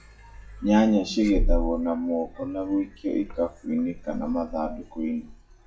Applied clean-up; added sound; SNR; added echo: classical method WPE with log-MMSE.